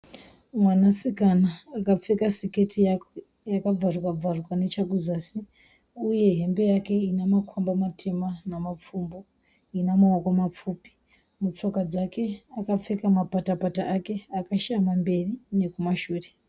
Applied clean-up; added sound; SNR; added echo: none; none; none; none.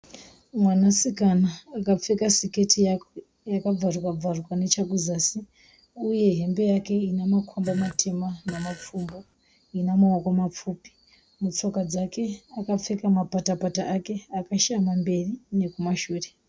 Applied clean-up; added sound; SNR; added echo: none; Fart; 17 dB; none.